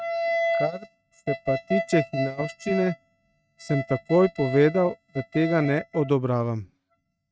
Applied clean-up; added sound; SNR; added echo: neural mask model RNNoise.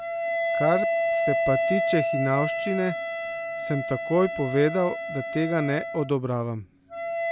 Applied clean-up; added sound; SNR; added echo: none; Wind instrument, woodwind instrument; 1 dB; none.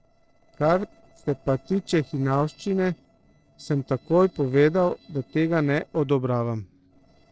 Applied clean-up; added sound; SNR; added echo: neural separator model SepFormer DNS4.